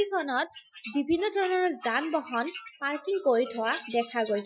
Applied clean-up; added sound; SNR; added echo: classical method Wiener filter.